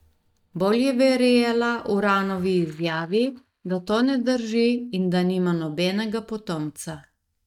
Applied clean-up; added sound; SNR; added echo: neural mask model DeepFilterNet 3.